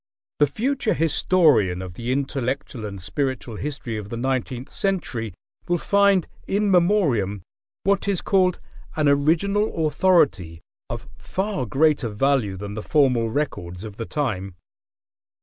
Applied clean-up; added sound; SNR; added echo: none; none; none; none.